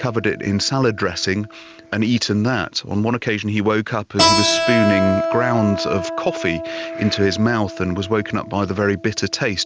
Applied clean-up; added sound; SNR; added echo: none; Keyboard (musical); 5 dB; none.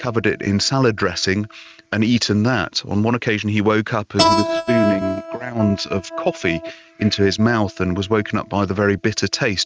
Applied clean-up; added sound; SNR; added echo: neural mask model RNNoise.